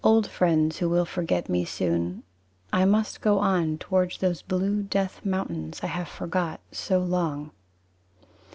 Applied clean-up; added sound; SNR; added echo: none; none; none; none.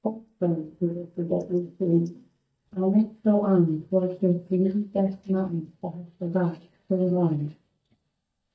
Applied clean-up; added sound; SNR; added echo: neural mask model DeepFilterNet 3.